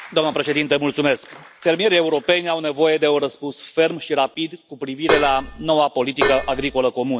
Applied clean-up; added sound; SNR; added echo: none; Dishes, pots, and pans; 3 dB; none.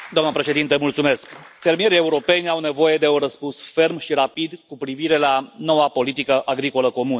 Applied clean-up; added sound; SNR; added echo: none; none; none; none.